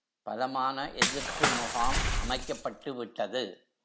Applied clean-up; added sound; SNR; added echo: none; Breathing + Shatter / Crushing; -4 dB; none.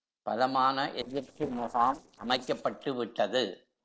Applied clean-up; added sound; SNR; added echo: neural separator model SepFormer DNS4.